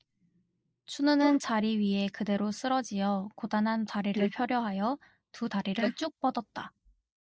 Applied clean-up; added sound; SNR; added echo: neural mask model Resemble Enhance denoiser.